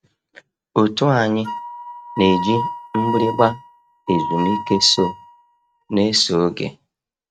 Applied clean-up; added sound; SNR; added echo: neural mask model RNNoise.